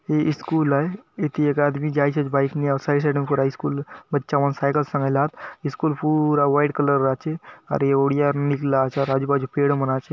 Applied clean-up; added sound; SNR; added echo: none; none; none; none.